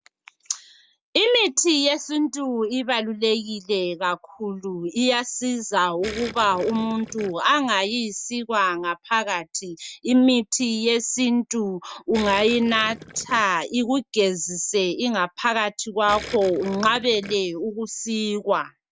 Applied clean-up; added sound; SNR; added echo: none; Gurgling; 15 dB; none.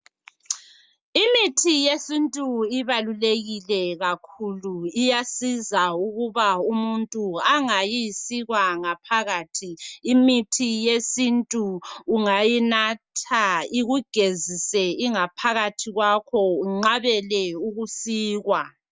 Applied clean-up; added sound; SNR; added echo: none; none; none; none.